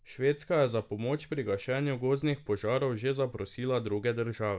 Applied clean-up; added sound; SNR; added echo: none; none; none; none.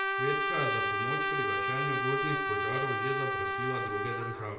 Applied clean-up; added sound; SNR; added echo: none; Trumpet; -5 dB; reverberation time 0.5 s.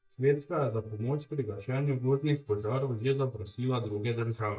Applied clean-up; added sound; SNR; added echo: neural mask model DeepFilterNet 3.